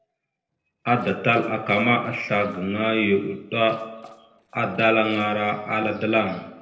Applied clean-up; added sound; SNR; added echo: neural separator model SepFormer DNS4.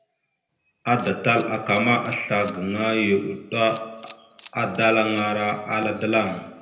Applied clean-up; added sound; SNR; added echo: none; Camera; 18 dB; reverberation time 0.8 s.